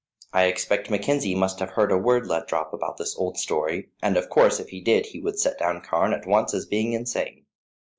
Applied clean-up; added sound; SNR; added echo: neural mask model Resemble Enhance denoiser.